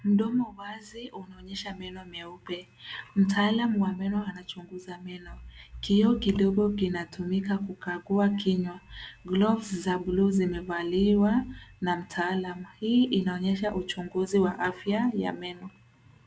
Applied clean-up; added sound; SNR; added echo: none; none; none; none.